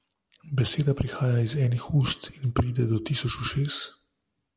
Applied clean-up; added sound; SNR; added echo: none; none; none; none.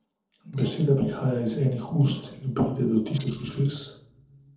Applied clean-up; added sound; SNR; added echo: neural separator model SepFormer DNS4.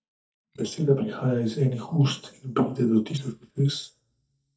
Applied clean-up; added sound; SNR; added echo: neural mask model DeepFilterNet 3.